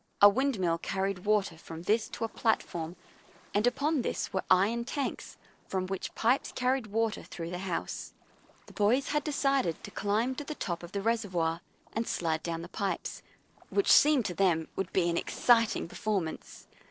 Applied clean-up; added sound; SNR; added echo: neural separator model SepFormer DNS4.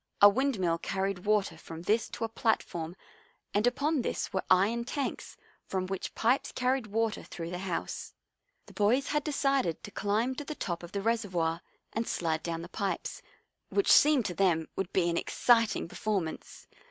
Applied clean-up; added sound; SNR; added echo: none; none; none; none.